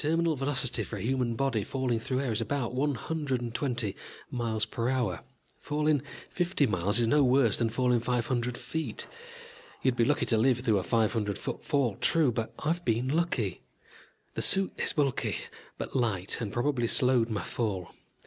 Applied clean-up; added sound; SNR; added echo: none; none; none; none.